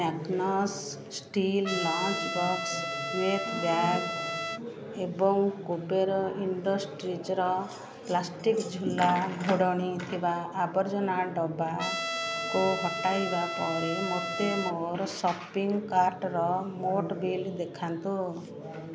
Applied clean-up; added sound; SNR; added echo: none; Trumpet; 4 dB; none.